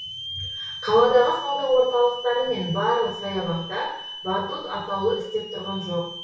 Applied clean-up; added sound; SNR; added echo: none; Hiss / Alarm; 12 dB; reverberation time 0.6 s.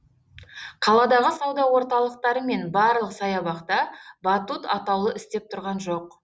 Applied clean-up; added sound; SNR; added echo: none; none; none; none.